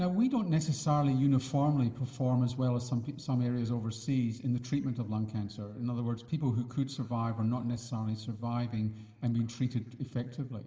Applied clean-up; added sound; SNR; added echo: none; none; none; reverberation time 2.9 s.